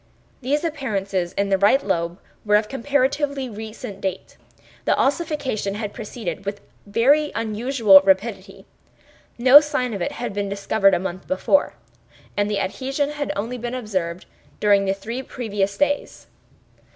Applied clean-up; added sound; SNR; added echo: none; none; none; none.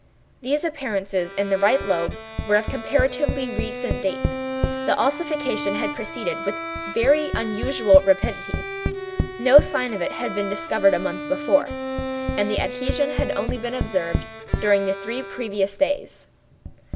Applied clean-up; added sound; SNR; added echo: none; Tap + Bowed string instrument; 5 dB; none.